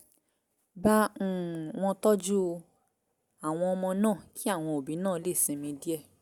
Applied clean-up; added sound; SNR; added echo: none; none; none; none.